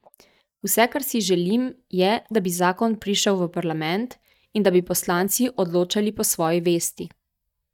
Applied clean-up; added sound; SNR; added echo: neural mask model DeepFilterNet 3.